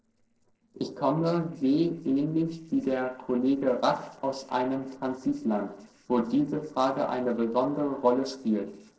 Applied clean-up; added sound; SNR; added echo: neural separator model SepFormer DNS4.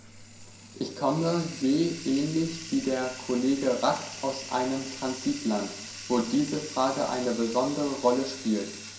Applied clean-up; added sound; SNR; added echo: none; Bathtub (filling or washing); 13 dB; reverberation time 0.5 s.